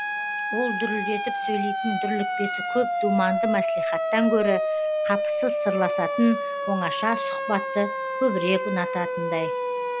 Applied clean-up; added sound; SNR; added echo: none; Siren; 0 dB; none.